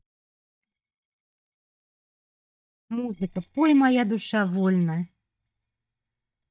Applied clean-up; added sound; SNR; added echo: neural mask model DeepFilterNet 3.